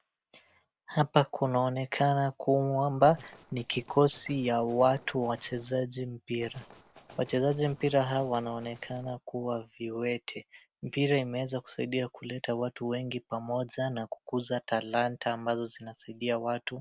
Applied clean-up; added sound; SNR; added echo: neural separator model SepFormer DNS4.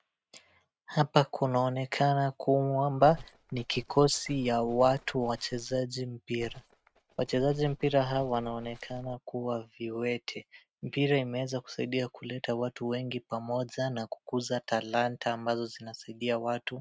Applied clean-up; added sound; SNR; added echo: neural mask model RNNoise.